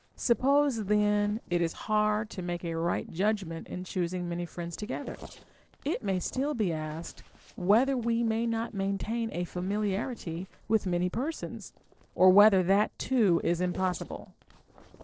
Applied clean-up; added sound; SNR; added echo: neural separator model SepFormer DNS4.